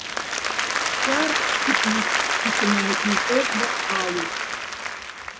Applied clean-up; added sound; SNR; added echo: none; Applause; -5 dB; none.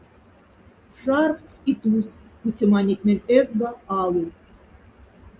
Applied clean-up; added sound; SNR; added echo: none; none; none; none.